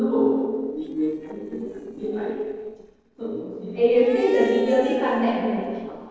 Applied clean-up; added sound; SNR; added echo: neural separator model SepFormer DNS4.